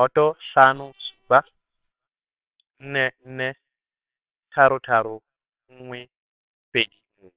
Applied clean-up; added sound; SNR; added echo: neural separator model SepFormer WHAMR!.